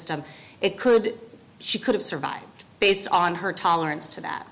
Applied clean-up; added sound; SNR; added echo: none; none; none; none.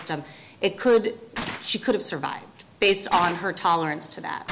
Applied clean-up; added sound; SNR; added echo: none; Gunshot, gunfire; 14 dB; none.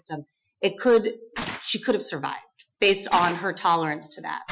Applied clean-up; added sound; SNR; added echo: classical method Wiener filter.